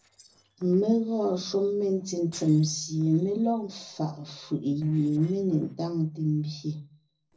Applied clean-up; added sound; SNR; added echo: neural separator model SepFormer DNS4.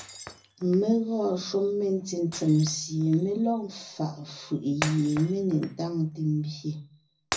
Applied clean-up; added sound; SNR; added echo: none; Shatter; 15 dB; reverberation time 0.4 s.